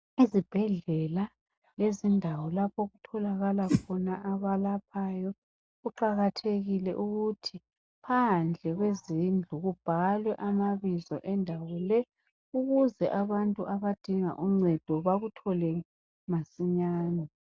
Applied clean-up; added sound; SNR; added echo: none; Whoosh, swoosh, swish; -1 dB; none.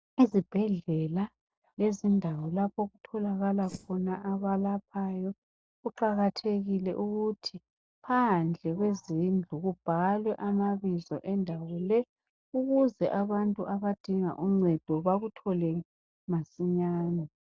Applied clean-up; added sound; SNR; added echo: neural separator model SepFormer DNS4.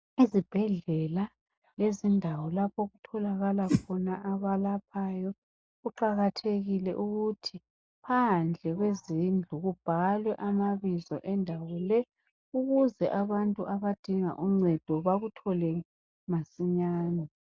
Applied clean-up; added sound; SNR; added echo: neural mask model Resemble Enhance denoiser.